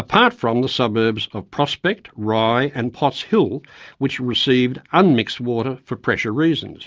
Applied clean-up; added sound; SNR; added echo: none; none; none; none.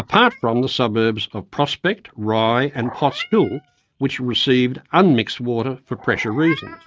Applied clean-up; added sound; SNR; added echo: neural mask model RNNoise.